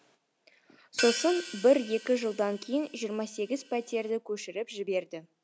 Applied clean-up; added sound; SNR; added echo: none; Crash cymbal / Hi-hat; 10 dB; none.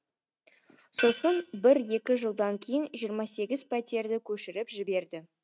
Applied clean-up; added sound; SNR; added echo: neural mask model RNNoise.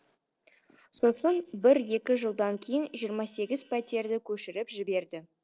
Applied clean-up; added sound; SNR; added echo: neural separator model SepFormer DNS4.